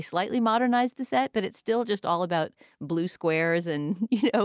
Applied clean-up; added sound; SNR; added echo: none; none; none; none.